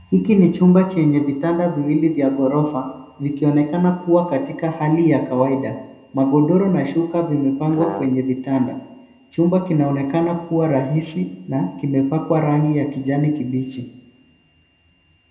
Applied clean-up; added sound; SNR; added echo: none; Brass instrument; 10 dB; reverberation time 0.6 s.